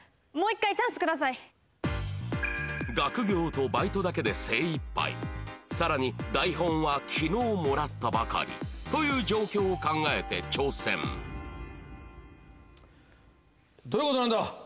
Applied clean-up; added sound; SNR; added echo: none; none; none; none.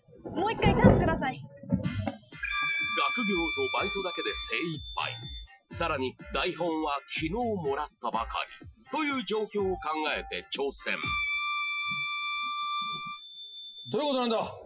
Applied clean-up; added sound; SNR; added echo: classical method Wiener filter.